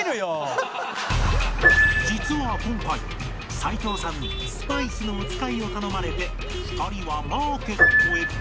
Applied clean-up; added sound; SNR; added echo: none; Piano; 1 dB; none.